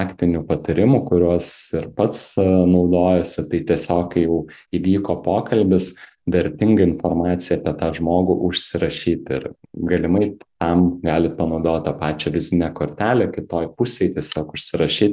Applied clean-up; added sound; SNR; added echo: none; none; none; none.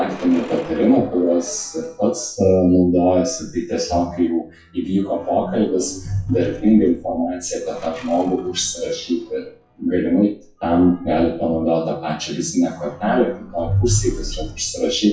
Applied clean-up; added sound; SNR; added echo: classical method WPE with log-MMSE.